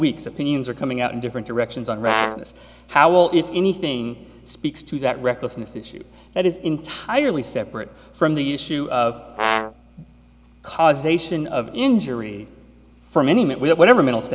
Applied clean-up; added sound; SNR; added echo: none; Brass instrument; 3 dB; none.